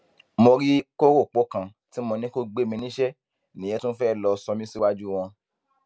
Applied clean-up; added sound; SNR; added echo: none; none; none; none.